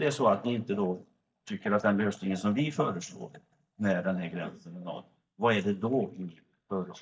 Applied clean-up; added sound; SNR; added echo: neural mask model DeepFilterNet 3.